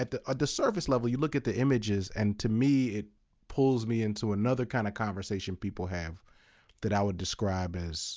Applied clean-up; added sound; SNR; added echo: none; none; none; none.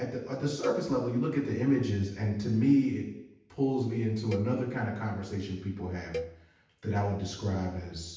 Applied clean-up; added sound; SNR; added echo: none; Cowbell; 13 dB; reverberation time 0.9 s.